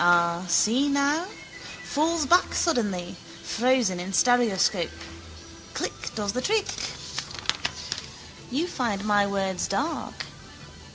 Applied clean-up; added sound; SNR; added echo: none; none; none; none.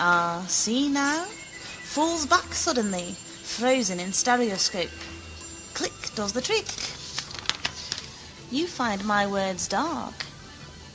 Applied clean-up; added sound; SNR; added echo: none; Clock; 20 dB; none.